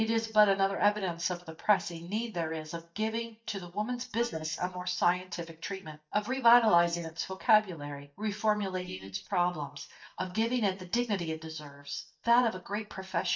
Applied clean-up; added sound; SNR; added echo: neural mask model DeepFilterNet 3.